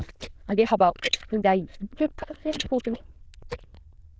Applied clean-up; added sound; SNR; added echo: neural diffusion model UNIVERSE++.